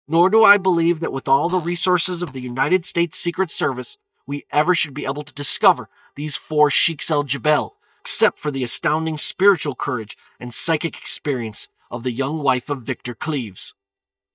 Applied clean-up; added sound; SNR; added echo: neural mask model DeepFilterNet 3.